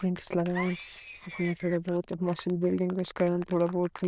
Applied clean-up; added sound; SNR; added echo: neural diffusion model UNIVERSE++.